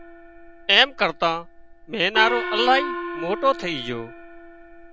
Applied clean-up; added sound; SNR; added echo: none; Gong; 8 dB; none.